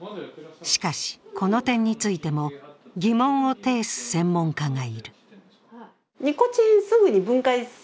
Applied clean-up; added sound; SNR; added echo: none; none; none; none.